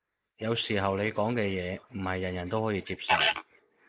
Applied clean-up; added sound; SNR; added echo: neural mask model Resemble Enhance denoiser.